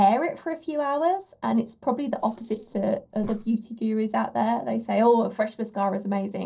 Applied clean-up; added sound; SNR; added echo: neural separator model SepFormer DNS4.